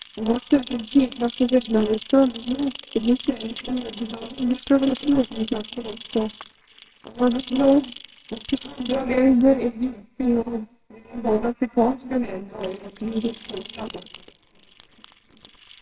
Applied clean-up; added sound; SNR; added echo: neural separator model SepFormer WHAMR!.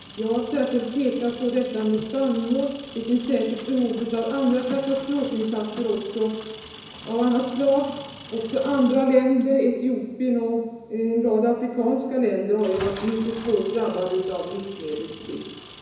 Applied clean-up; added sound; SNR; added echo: none; Engine; 18 dB; reverberation time 1.0 s.